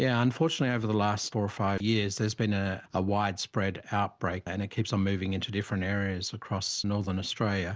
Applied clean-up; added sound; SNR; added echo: none; none; none; none.